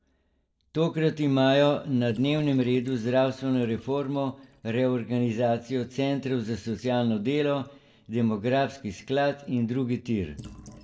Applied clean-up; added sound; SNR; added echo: neural separator model SepFormer DNS4.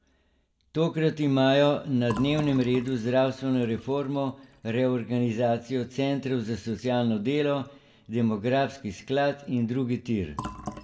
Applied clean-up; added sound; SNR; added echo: none; Fill (with liquid); 19 dB; reverberation time 0.5 s.